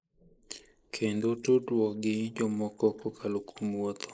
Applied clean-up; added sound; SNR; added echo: neural mask model Resemble Enhance denoiser.